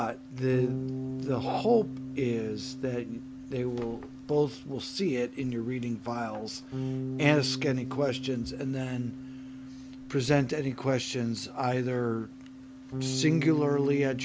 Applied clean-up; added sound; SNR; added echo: none; Bass guitar; 8 dB; none.